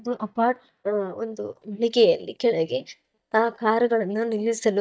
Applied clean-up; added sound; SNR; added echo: neural mask model DeepFilterNet 3.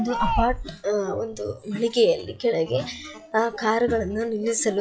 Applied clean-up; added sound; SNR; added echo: classical method log-MMSE.